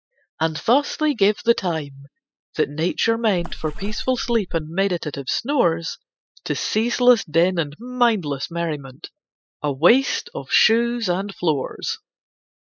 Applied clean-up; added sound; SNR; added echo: classical method spectral subtraction.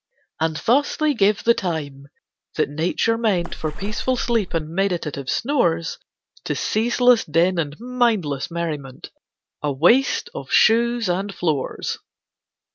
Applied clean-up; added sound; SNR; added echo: none; Water / Splash, splatter; 3 dB; none.